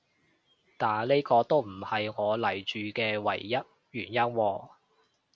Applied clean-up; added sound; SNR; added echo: none; none; none; none.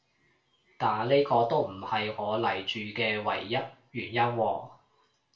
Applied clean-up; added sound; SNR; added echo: none; none; none; reverberation time 0.3 s.